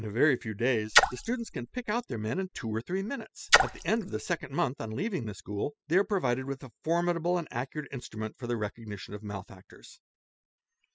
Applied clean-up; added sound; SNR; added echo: classical method spectral subtraction.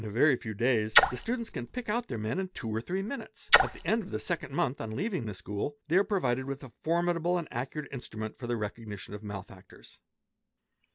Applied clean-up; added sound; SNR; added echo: none; Splash, splatter; -3 dB; none.